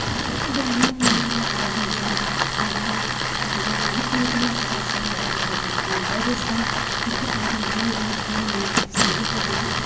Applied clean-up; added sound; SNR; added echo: none; Tools; -5 dB; reverberation time 1.1 s.